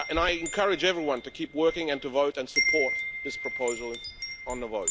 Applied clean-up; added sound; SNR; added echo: none; Wind chime; 4 dB; none.